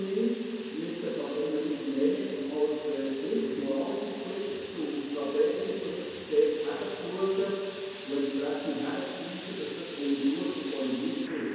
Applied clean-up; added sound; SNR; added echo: none; Fire; 15 dB; reverberation time 2.2 s.